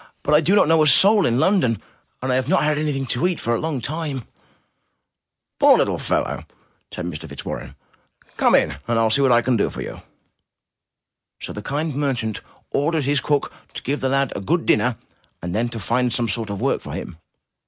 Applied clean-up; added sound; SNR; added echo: none; none; none; none.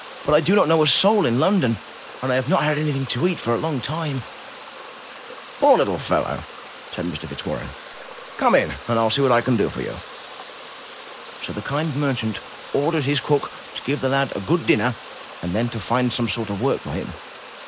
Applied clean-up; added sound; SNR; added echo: none; Water; 16 dB; none.